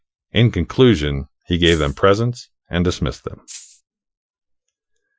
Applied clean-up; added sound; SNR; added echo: classical method Wiener filter.